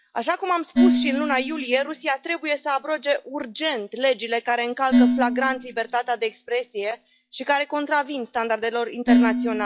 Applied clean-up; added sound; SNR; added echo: classical method log-MMSE.